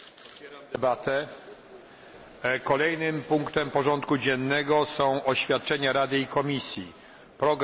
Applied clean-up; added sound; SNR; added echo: none; none; none; none.